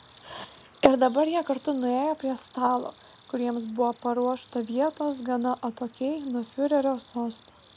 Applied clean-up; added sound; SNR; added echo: none; Cricket; 20 dB; none.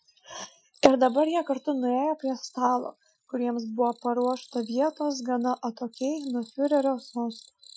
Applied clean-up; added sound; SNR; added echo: classical method Wiener filter.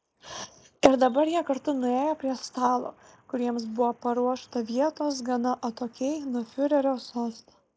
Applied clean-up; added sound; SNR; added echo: neural mask model Resemble Enhance denoiser.